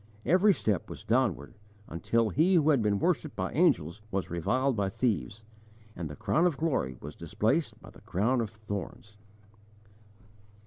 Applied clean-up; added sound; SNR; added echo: none; none; none; none.